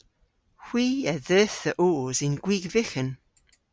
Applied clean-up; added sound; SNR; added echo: none; none; none; none.